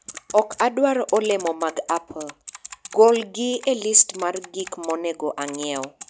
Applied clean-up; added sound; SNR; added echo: none; Typing; 18 dB; none.